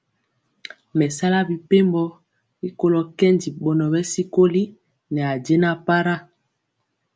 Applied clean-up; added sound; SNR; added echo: none; none; none; none.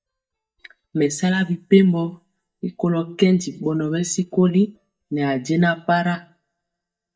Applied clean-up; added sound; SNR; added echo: neural mask model DeepFilterNet 3.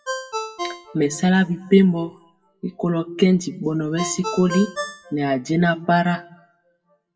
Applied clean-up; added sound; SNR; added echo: classical method WPE with log-MMSE.